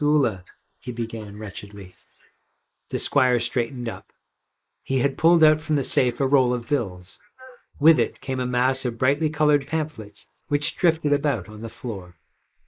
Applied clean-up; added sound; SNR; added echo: neural mask model Resemble Enhance denoiser.